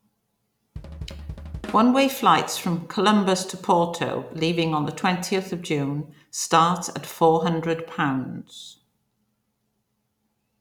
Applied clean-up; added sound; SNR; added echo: none; Drum kit; 14 dB; none.